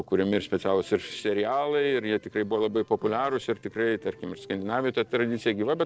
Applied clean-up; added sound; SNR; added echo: neural separator model SepFormer DNS4.